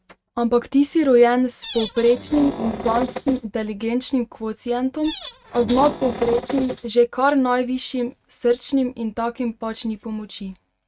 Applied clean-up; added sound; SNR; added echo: neural mask model RNNoise.